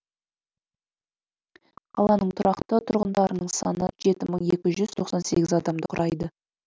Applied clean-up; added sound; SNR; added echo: none; none; none; none.